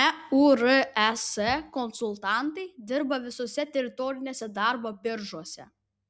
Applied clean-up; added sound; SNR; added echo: none; none; none; none.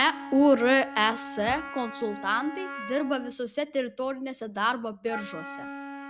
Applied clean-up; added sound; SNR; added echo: none; Wind instrument, woodwind instrument; 13 dB; none.